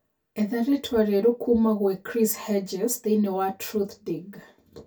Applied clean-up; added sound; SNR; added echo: none; none; none; reverberation time 0.2 s.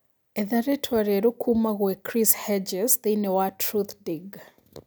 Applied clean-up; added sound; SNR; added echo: none; none; none; none.